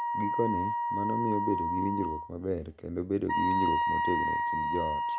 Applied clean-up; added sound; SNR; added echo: none; Wind instrument, woodwind instrument; -3 dB; none.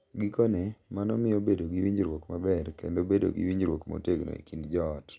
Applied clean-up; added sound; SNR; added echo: none; none; none; none.